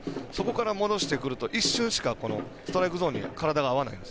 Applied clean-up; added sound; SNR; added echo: none; none; none; none.